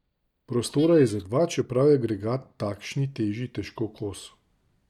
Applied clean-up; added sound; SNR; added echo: neural mask model DeepFilterNet 3.